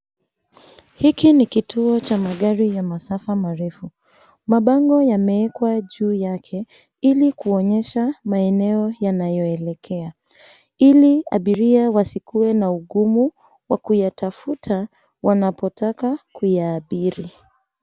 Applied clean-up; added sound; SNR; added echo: none; none; none; none.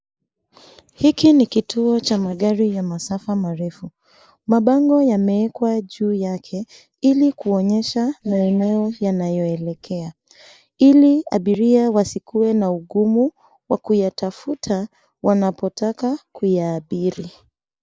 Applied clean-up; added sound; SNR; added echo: neural mask model Resemble Enhance denoiser.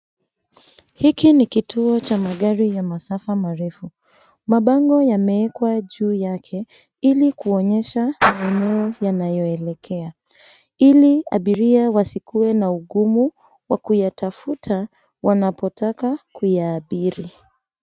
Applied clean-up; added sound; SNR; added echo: neural mask model RNNoise.